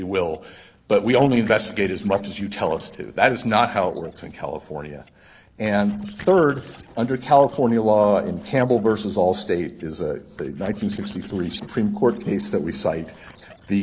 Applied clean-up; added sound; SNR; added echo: neural separator model SepFormer DNS4.